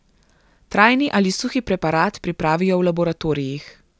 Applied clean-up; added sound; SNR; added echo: none; none; none; none.